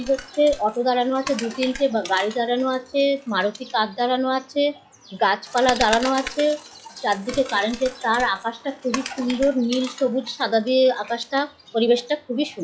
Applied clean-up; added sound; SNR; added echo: classical method log-MMSE.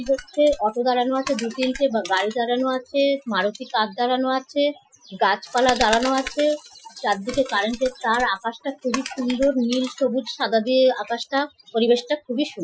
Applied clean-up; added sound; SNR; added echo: classical method Wiener filter.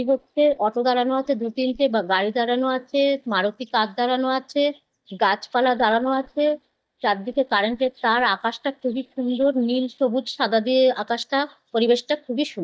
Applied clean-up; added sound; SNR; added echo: neural mask model DeepFilterNet 3.